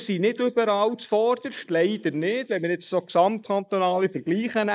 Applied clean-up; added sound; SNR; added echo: neural mask model Resemble Enhance denoiser.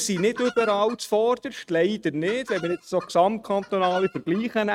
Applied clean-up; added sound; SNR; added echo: neural mask model RNNoise.